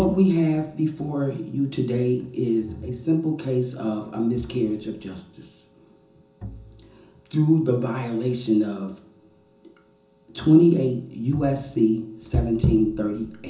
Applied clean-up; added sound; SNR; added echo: none; Bowed string instrument; 20 dB; reverberation time 0.6 s.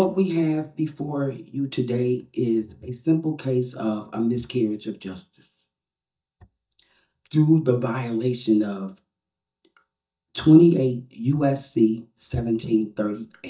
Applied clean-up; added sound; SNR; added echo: neural mask model DeepFilterNet 3.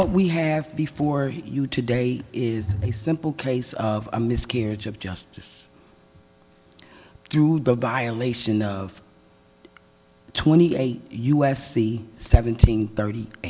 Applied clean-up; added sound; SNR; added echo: none; none; none; none.